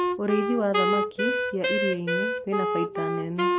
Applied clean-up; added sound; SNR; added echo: none; Wind instrument, woodwind instrument; -3 dB; none.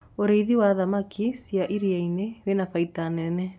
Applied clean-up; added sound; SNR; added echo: none; none; none; none.